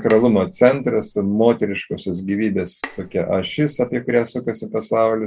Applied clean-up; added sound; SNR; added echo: none; Bowed string instrument; 19 dB; none.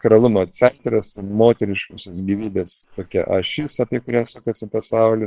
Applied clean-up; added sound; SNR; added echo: neural separator model SepFormer WHAM!.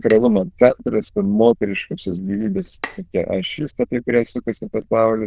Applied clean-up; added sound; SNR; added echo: neural diffusion model UNIVERSE++.